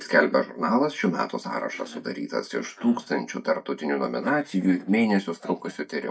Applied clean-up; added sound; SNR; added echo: neural mask model DeepFilterNet 3.